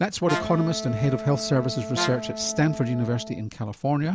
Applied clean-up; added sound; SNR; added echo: none; Brass instrument + Wind instrument, woodwind instrument; 8 dB; none.